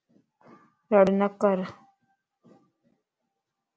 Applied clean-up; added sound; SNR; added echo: none; none; none; none.